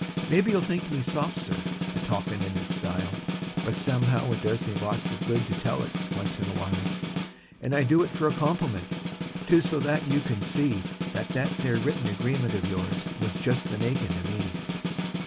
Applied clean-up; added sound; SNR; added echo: none; Snare drum; 2 dB; none.